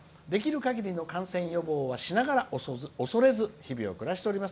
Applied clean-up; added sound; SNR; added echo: none; none; none; none.